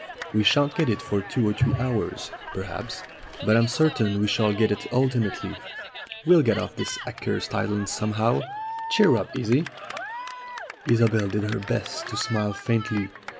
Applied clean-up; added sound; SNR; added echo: none; Cheering; 12 dB; none.